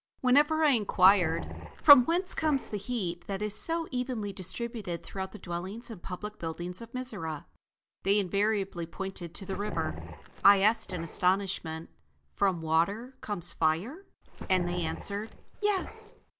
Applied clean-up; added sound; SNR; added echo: none; Growling; 9 dB; none.